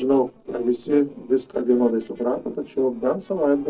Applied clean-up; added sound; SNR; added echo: neural separator model SepFormer DNS4.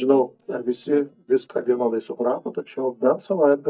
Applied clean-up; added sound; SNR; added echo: neural mask model DeepFilterNet 3.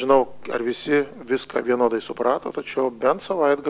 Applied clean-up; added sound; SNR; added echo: none; none; none; none.